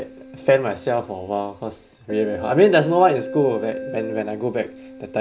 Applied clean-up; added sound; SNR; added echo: none; Keyboard (musical); 12 dB; none.